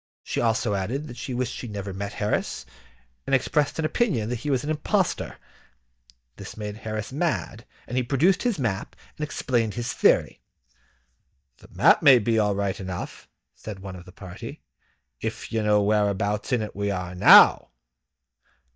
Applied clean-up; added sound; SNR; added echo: neural mask model DeepFilterNet 3.